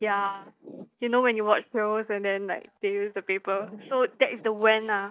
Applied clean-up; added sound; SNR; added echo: neural mask model DeepFilterNet 3.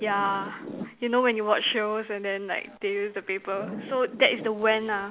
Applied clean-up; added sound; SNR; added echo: none; Zipper (clothing); 16 dB; none.